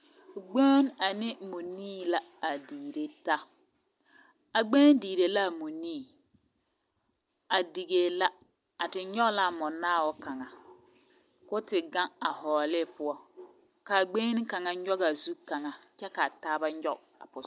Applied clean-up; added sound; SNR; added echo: none; none; none; none.